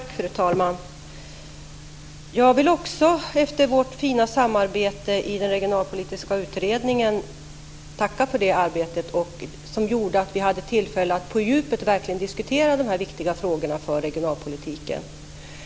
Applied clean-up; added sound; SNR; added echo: none; none; none; none.